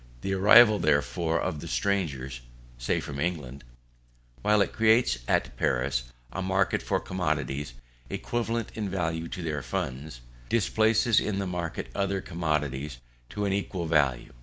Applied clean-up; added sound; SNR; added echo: none; none; none; none.